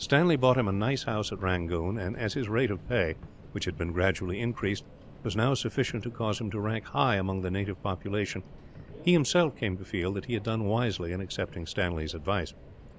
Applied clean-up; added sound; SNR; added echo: none; Subway, metro, underground; 18 dB; none.